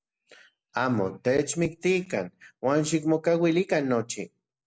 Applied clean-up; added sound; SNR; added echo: none; none; none; none.